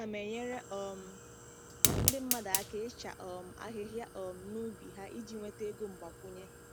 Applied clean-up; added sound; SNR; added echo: none; Fire; -3 dB; none.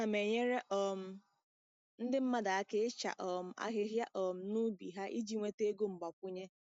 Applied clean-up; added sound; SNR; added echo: none; none; none; none.